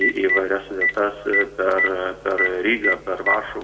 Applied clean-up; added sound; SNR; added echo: none; Telephone; 2 dB; reverberation time 1.0 s.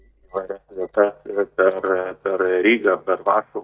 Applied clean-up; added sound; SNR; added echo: neural mask model DeepFilterNet 3.